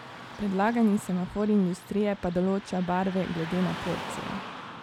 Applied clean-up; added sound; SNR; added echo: none; Car passing by / Traffic noise, roadway noise; 13 dB; none.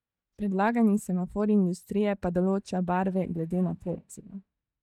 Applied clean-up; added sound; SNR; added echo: neural mask model DeepFilterNet 3.